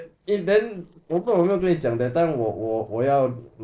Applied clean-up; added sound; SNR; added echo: neural separator model SepFormer DNS4.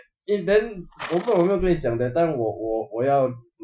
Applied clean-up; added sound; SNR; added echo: classical method Wiener filter.